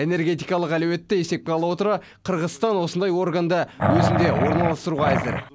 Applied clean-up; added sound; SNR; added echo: none; Growling; -1 dB; none.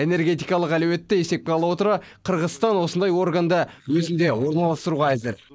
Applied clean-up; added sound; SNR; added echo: neural mask model Resemble Enhance denoiser.